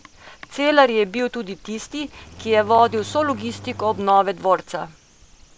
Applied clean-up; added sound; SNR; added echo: none; Engine starting; 19 dB; none.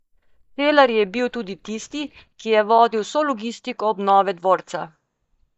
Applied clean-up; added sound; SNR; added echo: neural mask model DeepFilterNet 3.